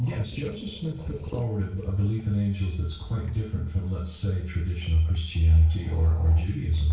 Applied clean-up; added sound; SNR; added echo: neural separator model SepFormer DNS4.